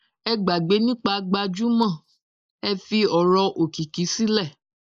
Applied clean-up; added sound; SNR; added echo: neural mask model Resemble Enhance denoiser.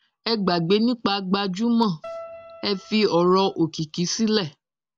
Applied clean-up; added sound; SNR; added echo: none; Keyboard (musical); 17 dB; none.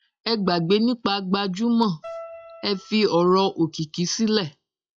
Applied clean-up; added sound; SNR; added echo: classical method log-MMSE.